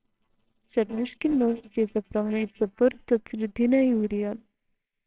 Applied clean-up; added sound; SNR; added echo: neural separator model SepFormer WHAMR!.